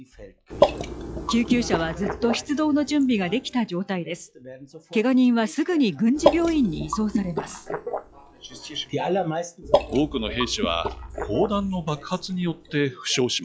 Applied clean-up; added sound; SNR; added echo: classical method log-MMSE.